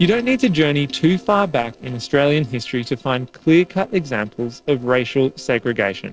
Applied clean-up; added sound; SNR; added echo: neural separator model SepFormer DNS4.